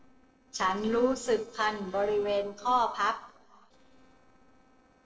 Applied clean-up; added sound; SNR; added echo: neural separator model SepFormer DNS4.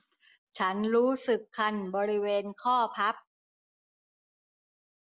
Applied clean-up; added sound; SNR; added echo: none; none; none; none.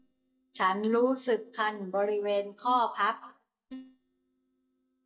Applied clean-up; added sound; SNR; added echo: neural mask model DeepFilterNet 3.